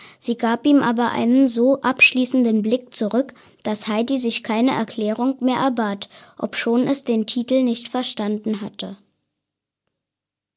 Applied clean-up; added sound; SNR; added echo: none; none; none; none.